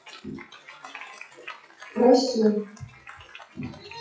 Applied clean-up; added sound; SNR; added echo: classical method WPE with log-MMSE.